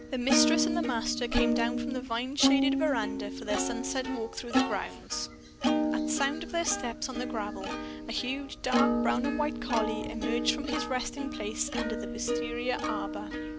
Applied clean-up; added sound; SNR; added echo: none; Plucked string instrument; -2 dB; none.